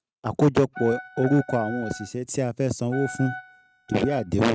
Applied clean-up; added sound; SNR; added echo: neural mask model RNNoise.